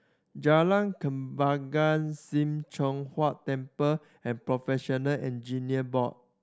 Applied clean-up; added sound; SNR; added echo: none; none; none; none.